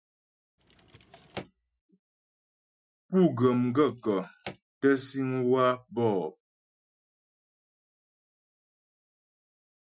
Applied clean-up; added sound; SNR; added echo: classical method Wiener filter.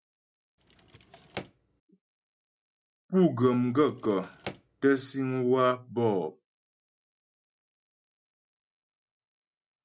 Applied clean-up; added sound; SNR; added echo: none; Drawer open or close; 15 dB; none.